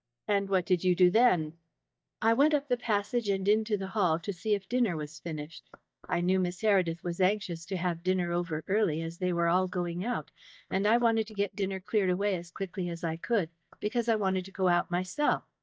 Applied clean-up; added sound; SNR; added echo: neural mask model DeepFilterNet 3.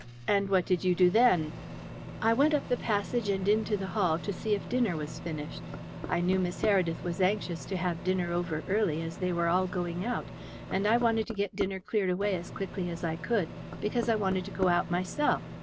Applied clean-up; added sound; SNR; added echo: none; Knock + Microwave oven; 11 dB; none.